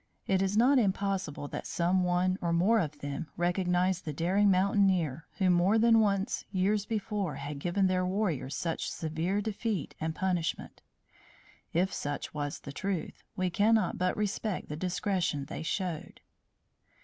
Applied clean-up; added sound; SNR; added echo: none; none; none; none.